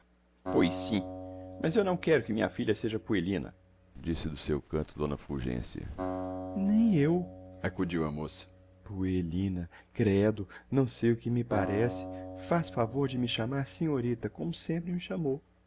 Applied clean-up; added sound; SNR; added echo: none; Acoustic guitar; 13 dB; none.